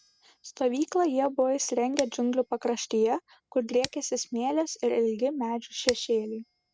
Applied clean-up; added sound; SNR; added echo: none; Scissors; 17 dB; none.